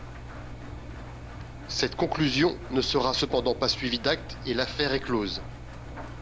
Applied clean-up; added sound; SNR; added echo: none; Engine; 10 dB; none.